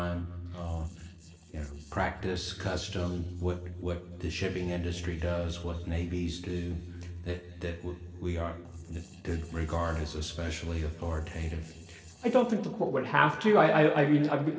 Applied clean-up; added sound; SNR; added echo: neural separator model SepFormer DNS4.